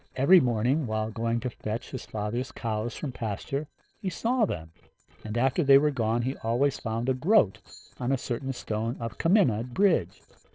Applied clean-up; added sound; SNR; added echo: neural separator model SepFormer DNS4.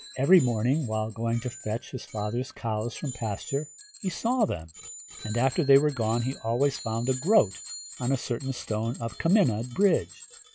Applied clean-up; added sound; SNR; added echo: classical method log-MMSE.